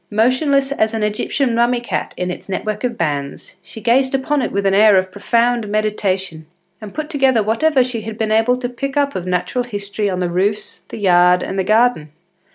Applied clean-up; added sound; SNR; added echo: none; none; none; none.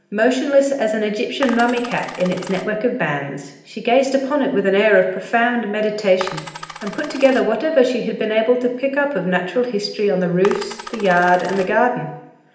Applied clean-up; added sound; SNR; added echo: none; Coin (dropping); 14 dB; reverberation time 0.8 s.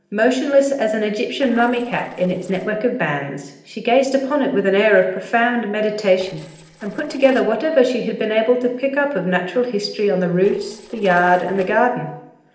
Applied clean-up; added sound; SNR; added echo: neural separator model SepFormer DNS4.